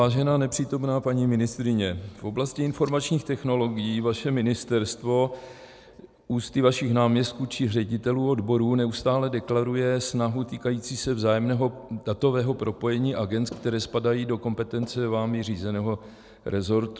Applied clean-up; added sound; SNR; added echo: none; none; none; none.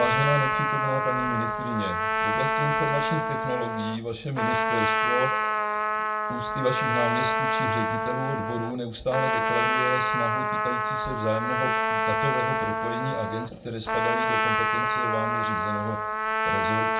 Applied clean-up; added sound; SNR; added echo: none; Trumpet; -5 dB; reverberation time 0.2 s.